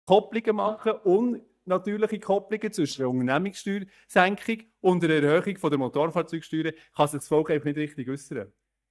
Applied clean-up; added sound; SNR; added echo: neural mask model DeepFilterNet 3.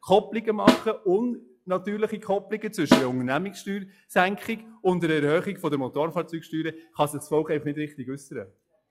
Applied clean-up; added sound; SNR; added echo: classical method log-MMSE.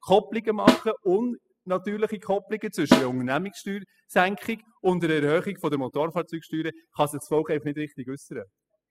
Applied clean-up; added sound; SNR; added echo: classical method spectral subtraction.